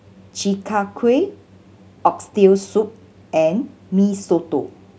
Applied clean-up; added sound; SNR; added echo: none; none; none; none.